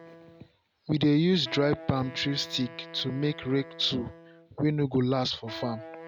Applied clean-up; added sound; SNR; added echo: none; Wind instrument, woodwind instrument; 17 dB; none.